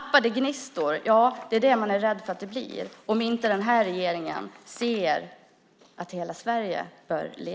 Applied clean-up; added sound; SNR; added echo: none; none; none; none.